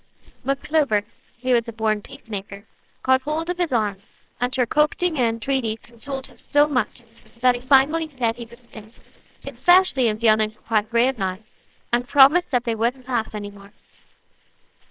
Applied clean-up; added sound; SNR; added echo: neural separator model SepFormer WHAMR!.